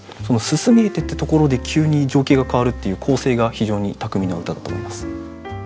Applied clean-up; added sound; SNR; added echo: none; none; none; none.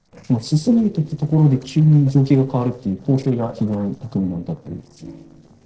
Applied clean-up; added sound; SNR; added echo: neural separator model SepFormer DNS4.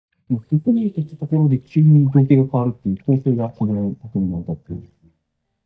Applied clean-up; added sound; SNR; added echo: neural mask model DeepFilterNet 3.